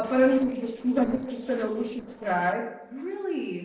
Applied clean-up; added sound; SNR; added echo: neural separator model SepFormer DNS4.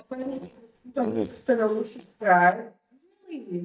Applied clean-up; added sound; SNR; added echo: neural mask model DeepFilterNet 3.